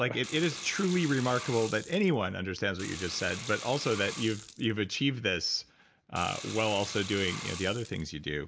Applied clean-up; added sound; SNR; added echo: none; Sink (filling or washing) / Water; 12 dB; none.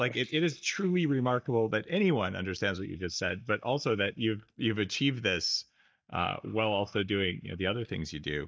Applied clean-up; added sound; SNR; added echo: neural mask model DeepFilterNet 3.